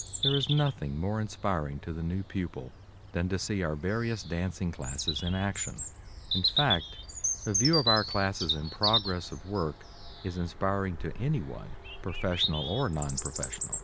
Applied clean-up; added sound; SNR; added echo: none; Bird vocalization, bird call, bird song; 4 dB; none.